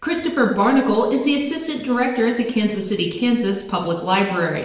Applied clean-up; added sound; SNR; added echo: none; none; none; reverberation time 0.9 s.